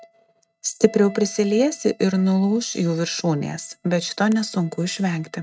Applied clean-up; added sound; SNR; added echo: neural mask model RNNoise.